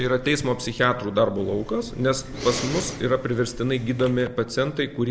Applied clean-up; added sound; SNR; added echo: none; Respiratory sounds; 12 dB; none.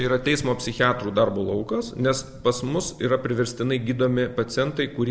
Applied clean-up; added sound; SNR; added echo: none; none; none; none.